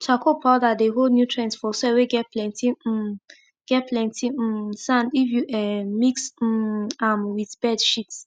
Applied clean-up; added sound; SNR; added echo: none; none; none; none.